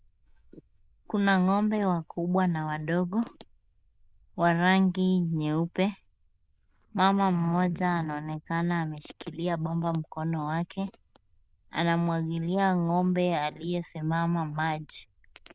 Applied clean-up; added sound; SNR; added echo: neural diffusion model UNIVERSE++.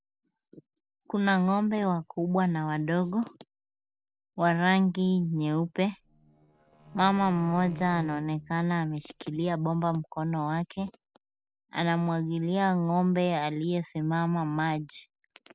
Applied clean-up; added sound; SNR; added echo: neural separator model SepFormer DNS4.